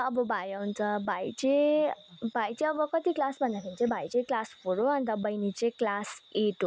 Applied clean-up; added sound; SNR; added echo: none; none; none; none.